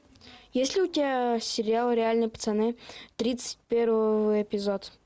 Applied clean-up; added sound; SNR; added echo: none; none; none; none.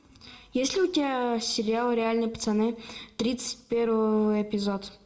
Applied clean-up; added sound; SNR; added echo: none; none; none; reverberation time 0.4 s.